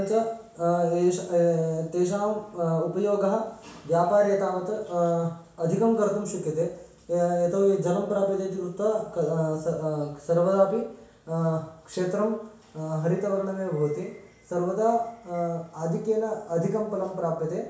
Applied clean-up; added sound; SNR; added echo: none; none; none; reverberation time 0.6 s.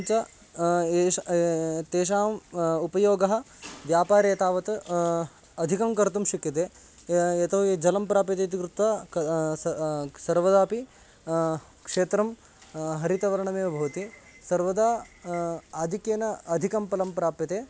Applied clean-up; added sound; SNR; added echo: none; none; none; none.